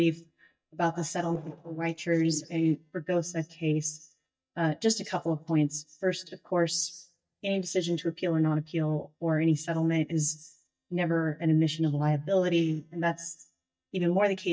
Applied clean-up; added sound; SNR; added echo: neural mask model DeepFilterNet 3.